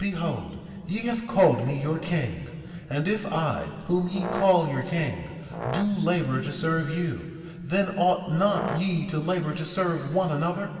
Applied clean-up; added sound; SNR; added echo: none; Brass instrument; 11 dB; reverberation time 2.5 s.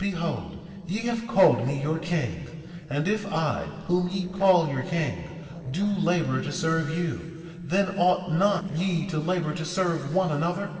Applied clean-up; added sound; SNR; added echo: neural separator model SepFormer DNS4.